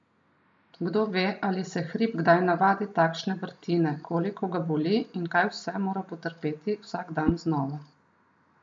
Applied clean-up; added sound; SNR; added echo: neural mask model Resemble Enhance denoiser.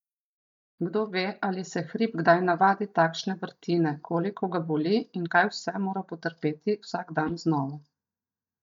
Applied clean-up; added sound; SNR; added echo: neural mask model DeepFilterNet 3.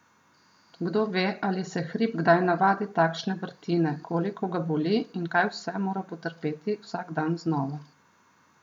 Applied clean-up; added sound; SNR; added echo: none; none; none; none.